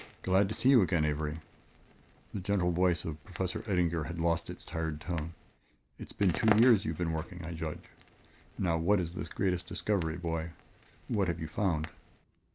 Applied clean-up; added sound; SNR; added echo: none; Crackle; 15 dB; none.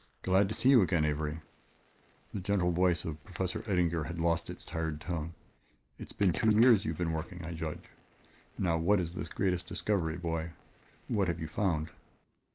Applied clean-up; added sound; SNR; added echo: neural mask model Resemble Enhance denoiser.